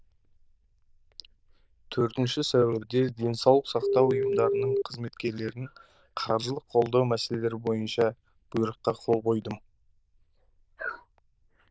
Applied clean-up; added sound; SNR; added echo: neural diffusion model UNIVERSE++.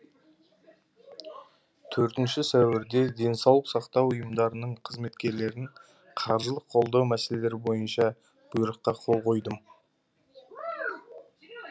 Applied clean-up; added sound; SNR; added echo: none; none; none; none.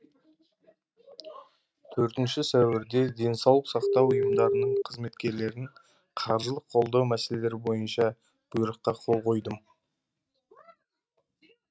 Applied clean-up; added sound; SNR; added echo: neural mask model RNNoise.